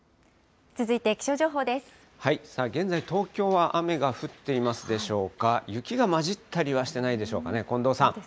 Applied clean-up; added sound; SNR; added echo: none; none; none; none.